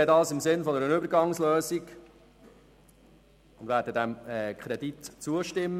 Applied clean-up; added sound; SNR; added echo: none; none; none; none.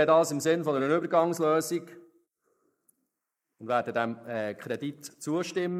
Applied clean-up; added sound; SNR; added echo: neural mask model Resemble Enhance denoiser.